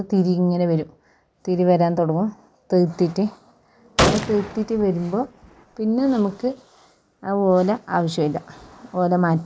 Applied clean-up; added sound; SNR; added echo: none; Gunshot, gunfire; 4 dB; none.